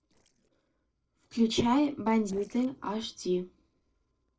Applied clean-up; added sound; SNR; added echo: neural separator model SepFormer DNS4.